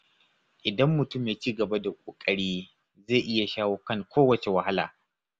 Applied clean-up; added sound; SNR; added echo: none; none; none; none.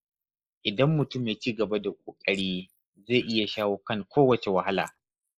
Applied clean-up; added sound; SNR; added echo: neural mask model Resemble Enhance denoiser.